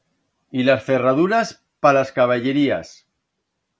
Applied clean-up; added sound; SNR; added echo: none; none; none; none.